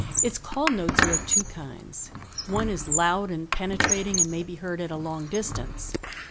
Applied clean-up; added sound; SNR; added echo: none; Squeak; -1 dB; none.